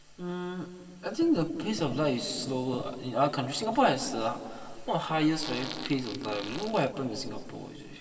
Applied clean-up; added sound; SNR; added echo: none; Fart; 12 dB; reverberation time 2.6 s.